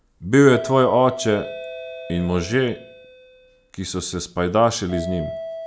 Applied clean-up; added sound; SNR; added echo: none; Doorbell; 13 dB; none.